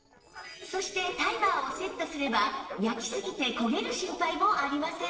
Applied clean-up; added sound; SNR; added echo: neural separator model SepFormer DNS4.